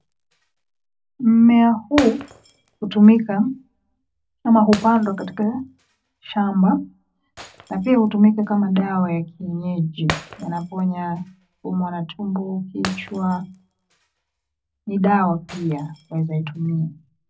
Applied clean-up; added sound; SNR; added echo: none; Shatter; 18 dB; reverberation time 0.4 s.